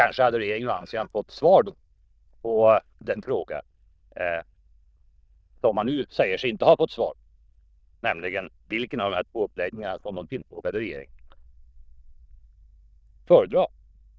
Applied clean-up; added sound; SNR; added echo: neural diffusion model UNIVERSE++.